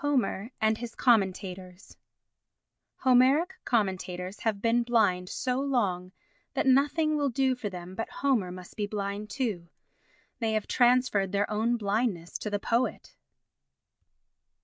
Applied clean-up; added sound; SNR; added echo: none; none; none; none.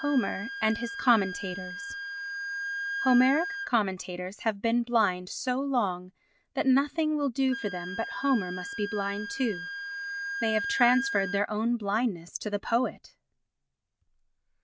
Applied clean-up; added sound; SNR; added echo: none; Wind instrument, woodwind instrument; 9 dB; none.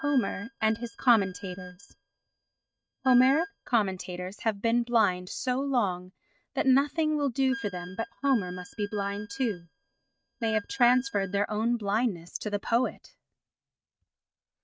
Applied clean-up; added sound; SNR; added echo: neural mask model RNNoise.